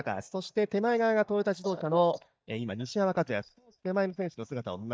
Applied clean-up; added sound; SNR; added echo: neural mask model DeepFilterNet 3.